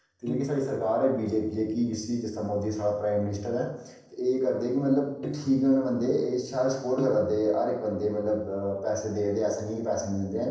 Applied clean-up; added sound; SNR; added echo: neural separator model SepFormer DNS4.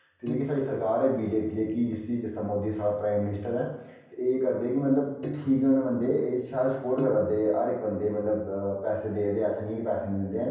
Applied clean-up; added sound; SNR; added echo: none; Piano; 13 dB; reverberation time 0.9 s.